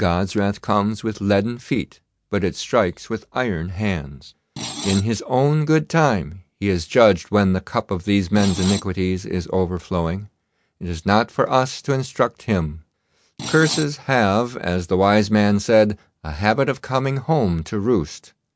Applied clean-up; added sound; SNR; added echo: none; Screech; 10 dB; none.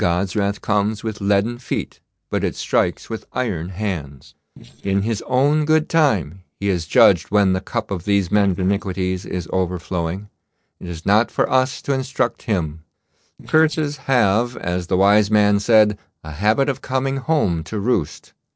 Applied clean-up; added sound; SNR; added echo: neural separator model SepFormer DNS4.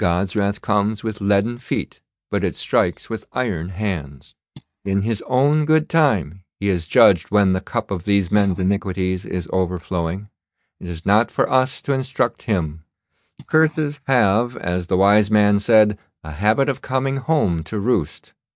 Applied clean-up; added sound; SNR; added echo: neural mask model DeepFilterNet 3.